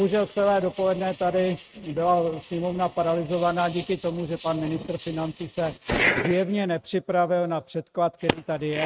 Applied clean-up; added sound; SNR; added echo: neural mask model RNNoise.